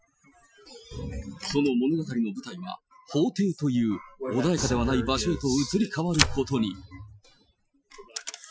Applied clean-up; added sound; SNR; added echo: classical method Wiener filter.